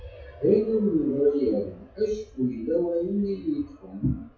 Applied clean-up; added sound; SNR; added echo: classical method WPE with log-MMSE.